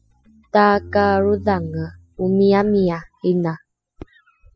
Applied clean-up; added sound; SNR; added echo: classical method spectral subtraction.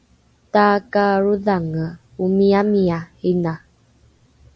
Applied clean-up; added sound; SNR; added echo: none; none; none; none.